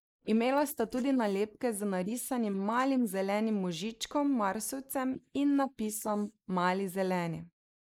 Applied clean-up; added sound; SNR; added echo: neural mask model Resemble Enhance denoiser.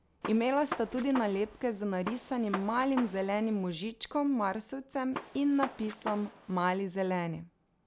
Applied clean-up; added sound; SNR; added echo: none; Gunshot, gunfire; 11 dB; none.